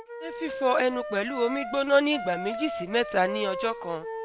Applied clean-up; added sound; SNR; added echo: none; Wind instrument, woodwind instrument; 8 dB; none.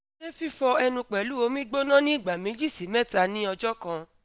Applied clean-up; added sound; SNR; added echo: none; none; none; none.